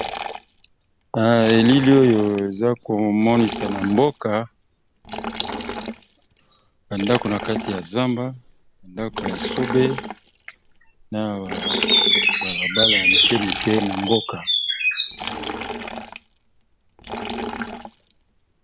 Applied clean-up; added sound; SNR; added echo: none; Liquid; 10 dB; none.